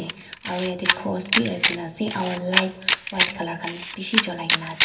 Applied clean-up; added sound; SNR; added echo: none; Camera; -3 dB; reverberation time 0.2 s.